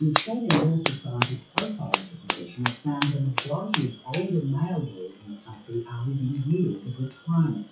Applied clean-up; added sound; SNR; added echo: classical method WPE with log-MMSE.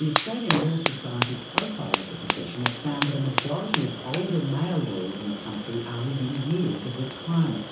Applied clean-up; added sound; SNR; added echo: none; Fire; 4 dB; reverberation time 0.7 s.